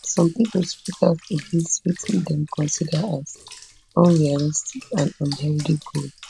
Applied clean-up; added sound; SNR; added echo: none; Bathtub (filling or washing) / Water; 19 dB; none.